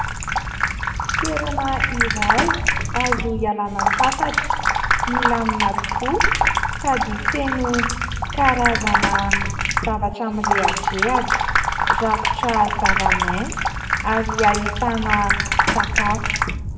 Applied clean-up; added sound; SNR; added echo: none; Sink (filling or washing) / Water tap, faucet; -3 dB; reverberation time 1.0 s.